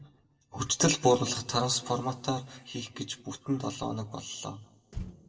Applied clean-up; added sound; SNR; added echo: neural separator model SepFormer DNS4.